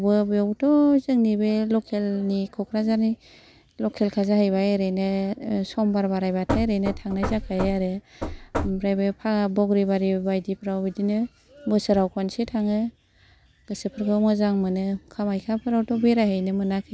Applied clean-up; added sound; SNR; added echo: none; Knock / Wood; 7 dB; none.